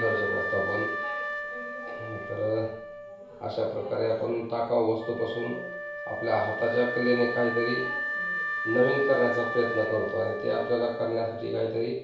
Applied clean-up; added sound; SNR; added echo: none; Wind instrument, woodwind instrument; 6 dB; reverberation time 0.7 s.